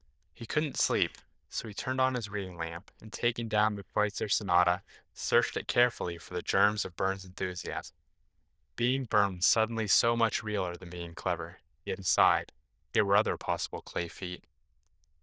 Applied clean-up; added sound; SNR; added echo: neural diffusion model UNIVERSE++.